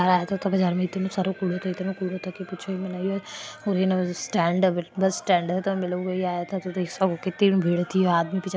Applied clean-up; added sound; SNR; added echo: none; none; none; none.